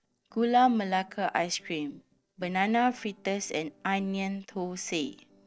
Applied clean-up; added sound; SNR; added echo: neural separator model SepFormer DNS4.